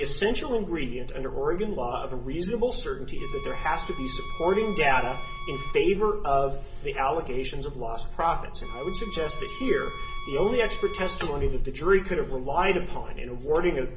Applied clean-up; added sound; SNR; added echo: none; Bowed string instrument; 14 dB; reverberation time 0.7 s.